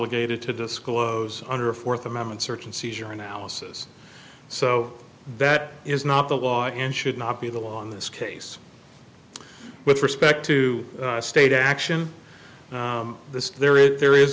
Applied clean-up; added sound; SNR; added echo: none; none; none; none.